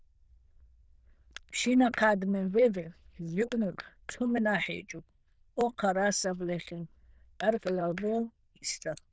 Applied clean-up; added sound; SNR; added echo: neural diffusion model UNIVERSE++.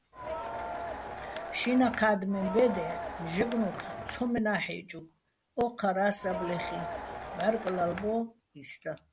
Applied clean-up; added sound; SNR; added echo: none; Crowd; 7 dB; none.